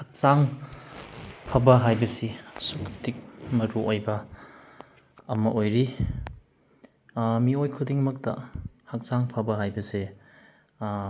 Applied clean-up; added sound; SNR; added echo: none; Packing tape, duct tape; 19 dB; none.